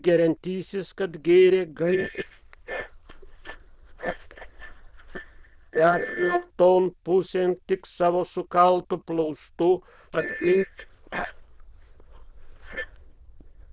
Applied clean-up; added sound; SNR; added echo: neural diffusion model UNIVERSE++.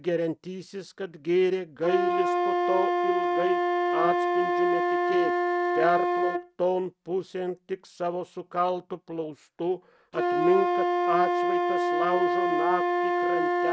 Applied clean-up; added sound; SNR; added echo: neural mask model RNNoise.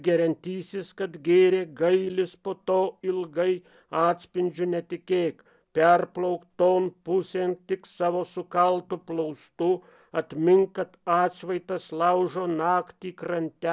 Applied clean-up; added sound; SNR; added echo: none; none; none; none.